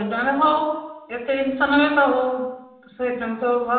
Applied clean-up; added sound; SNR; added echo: none; none; none; reverberation time 0.8 s.